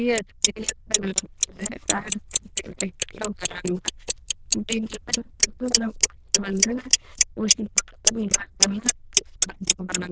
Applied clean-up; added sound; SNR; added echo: neural diffusion model UNIVERSE++.